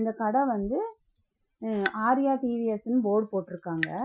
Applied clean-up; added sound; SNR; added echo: classical method Wiener filter.